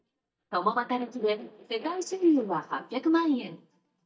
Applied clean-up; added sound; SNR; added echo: neural mask model DeepFilterNet 3.